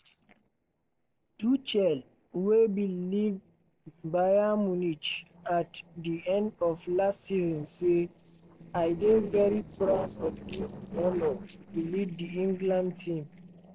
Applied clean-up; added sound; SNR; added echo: neural separator model SepFormer DNS4.